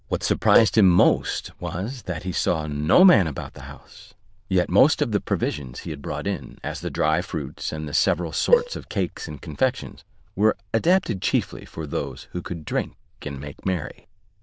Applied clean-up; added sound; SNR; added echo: neural diffusion model UNIVERSE++.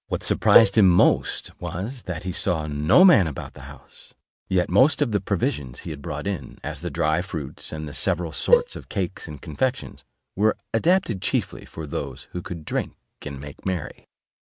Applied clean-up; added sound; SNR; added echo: neural mask model RNNoise.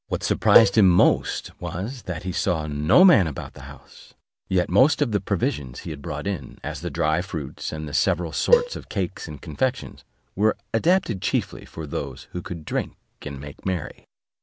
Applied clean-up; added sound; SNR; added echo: none; Cowbell; 2 dB; none.